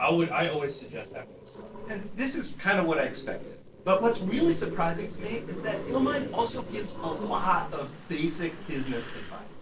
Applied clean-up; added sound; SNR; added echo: neural separator model SepFormer DNS4.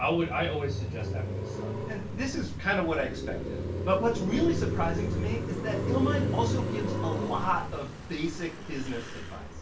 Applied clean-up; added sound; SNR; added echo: none; Car passing by; 1 dB; reverberation time 0.3 s.